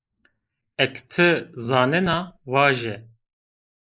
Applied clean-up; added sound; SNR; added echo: neural mask model Resemble Enhance denoiser.